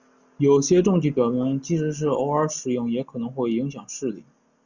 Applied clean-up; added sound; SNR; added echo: none; none; none; none.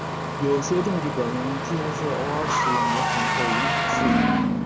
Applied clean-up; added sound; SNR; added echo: none; Engine starting + Engine / Car; -4 dB; none.